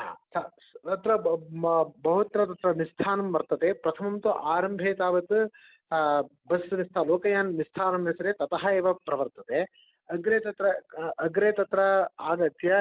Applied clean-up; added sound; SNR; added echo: none; none; none; none.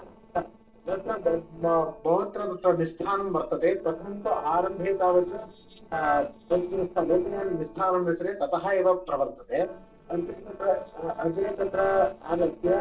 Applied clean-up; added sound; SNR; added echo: neural separator model SepFormer DNS4.